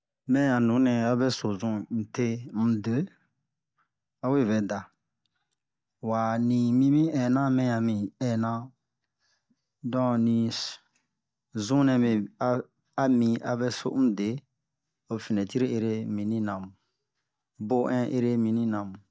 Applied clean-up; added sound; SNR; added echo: none; none; none; none.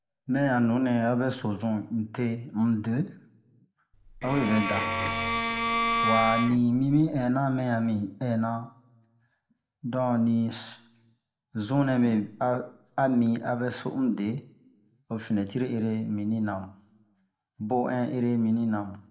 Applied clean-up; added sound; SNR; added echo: none; Bowed string instrument; 1 dB; reverberation time 0.5 s.